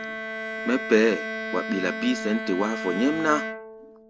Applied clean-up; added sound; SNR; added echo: none; Bowed string instrument; 6 dB; none.